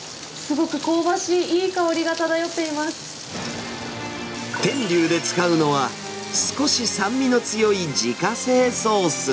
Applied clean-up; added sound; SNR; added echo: none; none; none; none.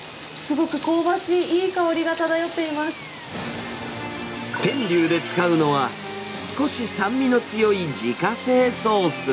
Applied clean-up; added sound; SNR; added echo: none; Power tool; 18 dB; none.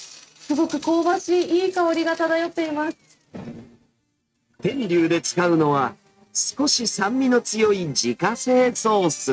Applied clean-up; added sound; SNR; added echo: neural mask model RNNoise.